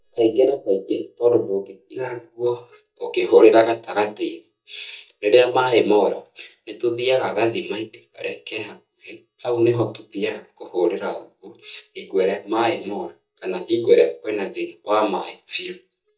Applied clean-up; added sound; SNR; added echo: neural mask model DeepFilterNet 3.